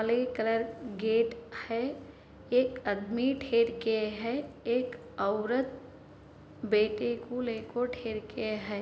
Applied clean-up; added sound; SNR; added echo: none; none; none; none.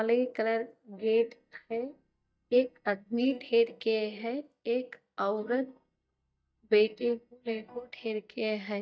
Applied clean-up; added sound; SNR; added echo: neural mask model DeepFilterNet 3.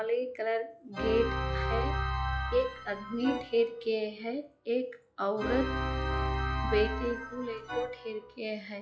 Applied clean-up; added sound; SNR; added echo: classical method log-MMSE.